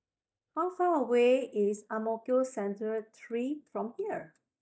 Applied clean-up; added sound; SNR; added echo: neural mask model DeepFilterNet 3.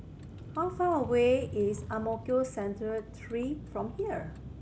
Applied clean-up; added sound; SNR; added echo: none; Vehicle; 12 dB; none.